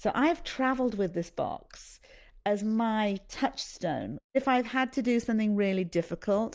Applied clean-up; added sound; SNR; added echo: none; none; none; none.